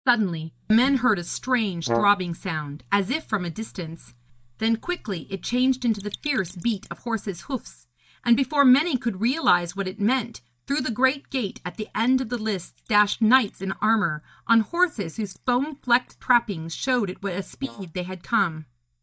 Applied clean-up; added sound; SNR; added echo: neural mask model DeepFilterNet 3.